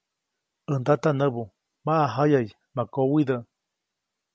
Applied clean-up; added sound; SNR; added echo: none; none; none; none.